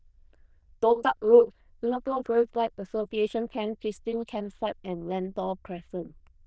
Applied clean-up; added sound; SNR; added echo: neural diffusion model UNIVERSE++.